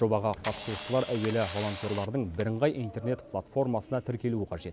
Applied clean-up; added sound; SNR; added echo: none; Camera; 12 dB; none.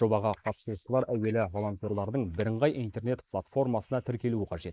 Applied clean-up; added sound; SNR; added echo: neural mask model Resemble Enhance denoiser.